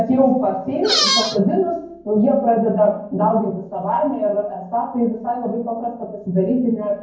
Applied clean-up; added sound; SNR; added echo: none; Squeak; -1 dB; reverberation time 0.9 s.